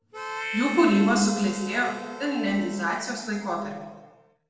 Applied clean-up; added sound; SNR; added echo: none; Harmonica; 12 dB; reverberation time 1.2 s.